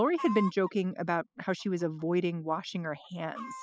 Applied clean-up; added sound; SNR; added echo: classical method spectral subtraction.